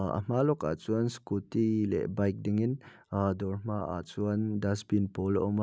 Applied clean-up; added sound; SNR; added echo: none; none; none; none.